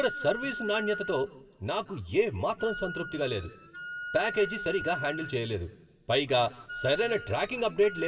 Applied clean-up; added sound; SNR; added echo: none; Wind instrument, woodwind instrument; 11 dB; reverberation time 1.1 s.